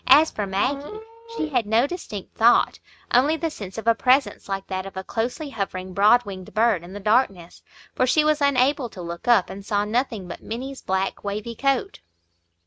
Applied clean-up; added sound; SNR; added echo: neural mask model RNNoise.